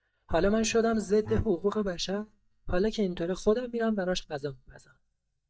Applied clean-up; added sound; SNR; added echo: neural mask model DeepFilterNet 3.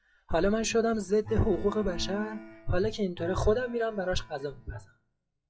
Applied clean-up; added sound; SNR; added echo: classical method WPE with log-MMSE.